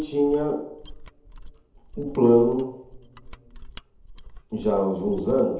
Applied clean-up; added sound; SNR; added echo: none; Mechanisms; 18 dB; reverberation time 2.2 s.